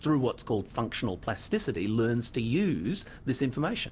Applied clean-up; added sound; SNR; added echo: none; none; none; none.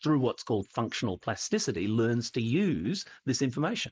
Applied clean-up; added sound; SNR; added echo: neural mask model Resemble Enhance denoiser.